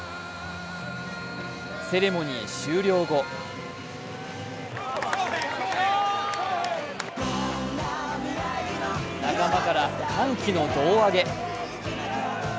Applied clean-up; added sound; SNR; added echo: none; none; none; none.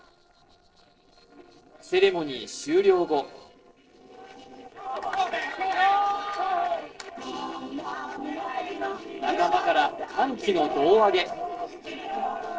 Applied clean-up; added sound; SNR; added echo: neural separator model SepFormer DNS4.